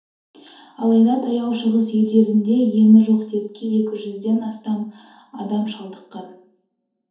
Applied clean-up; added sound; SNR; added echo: none; none; none; reverberation time 0.6 s.